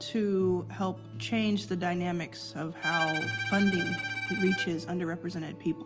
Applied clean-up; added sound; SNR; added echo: none; Bowed string instrument; 4 dB; none.